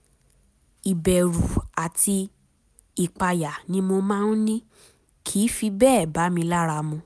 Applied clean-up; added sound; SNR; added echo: none; none; none; none.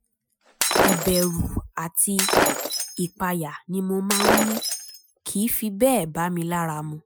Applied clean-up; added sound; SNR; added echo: classical method Wiener filter.